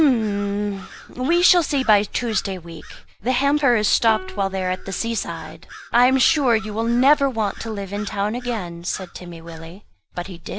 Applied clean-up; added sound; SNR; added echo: none; Bird vocalization, bird call, bird song + Plucked string instrument; 20 dB; none.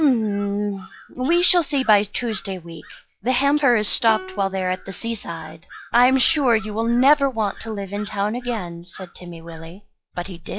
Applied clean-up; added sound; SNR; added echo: classical method log-MMSE.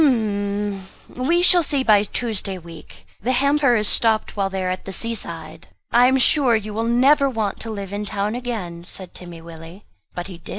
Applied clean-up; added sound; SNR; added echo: none; none; none; none.